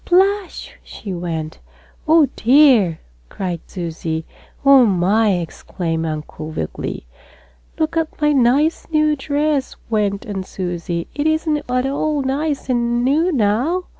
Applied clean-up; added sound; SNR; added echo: none; none; none; none.